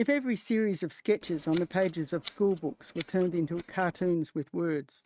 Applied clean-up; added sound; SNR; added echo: neural mask model RNNoise.